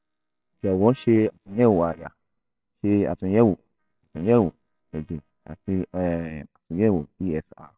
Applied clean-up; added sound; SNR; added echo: neural separator model SepFormer WHAMR!.